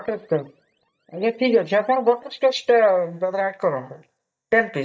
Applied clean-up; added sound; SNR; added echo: neural mask model DeepFilterNet 3.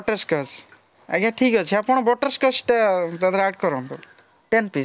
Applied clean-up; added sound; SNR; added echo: none; none; none; none.